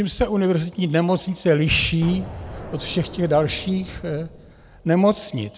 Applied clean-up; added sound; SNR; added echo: none; Explosion; 15 dB; none.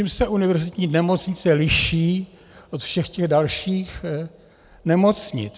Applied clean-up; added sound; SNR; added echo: none; none; none; none.